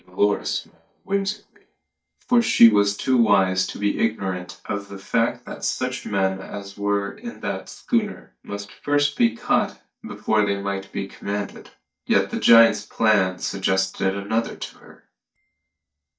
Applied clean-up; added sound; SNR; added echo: neural mask model DeepFilterNet 3.